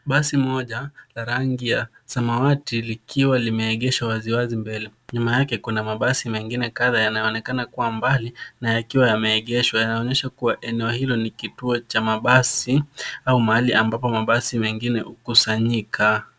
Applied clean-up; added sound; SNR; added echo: none; none; none; none.